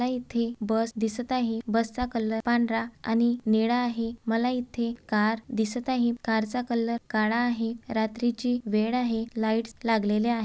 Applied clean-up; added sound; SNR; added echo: none; none; none; none.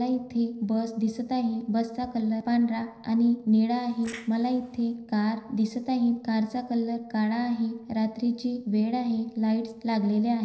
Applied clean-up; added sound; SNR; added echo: neural separator model SepFormer DNS4.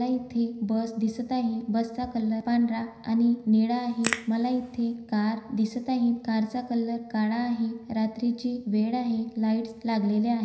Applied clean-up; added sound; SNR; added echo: none; Crack / Crackle; 9 dB; reverberation time 0.9 s.